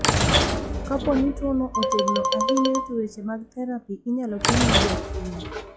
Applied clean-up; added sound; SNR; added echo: classical method log-MMSE.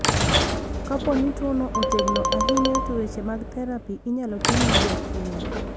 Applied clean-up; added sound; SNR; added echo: none; Sliding door / Train + Marimba, xylophone; -3 dB; none.